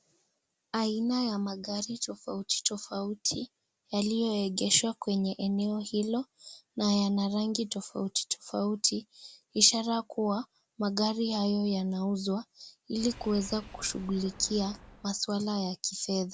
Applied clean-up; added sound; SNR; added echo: none; Engine / Car; 17 dB; none.